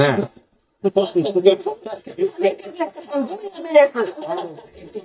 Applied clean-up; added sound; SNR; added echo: neural mask model DeepFilterNet 3.